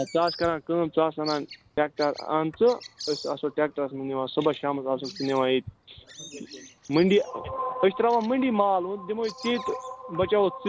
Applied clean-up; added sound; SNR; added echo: none; Bird vocalization, bird call, bird song; 19 dB; none.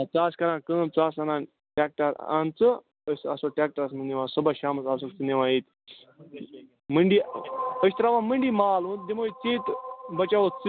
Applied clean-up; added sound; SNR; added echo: none; none; none; none.